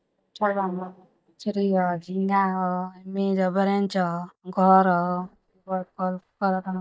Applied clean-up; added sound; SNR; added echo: neural mask model DeepFilterNet 3.